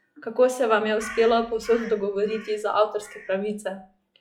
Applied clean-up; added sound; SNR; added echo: classical method log-MMSE.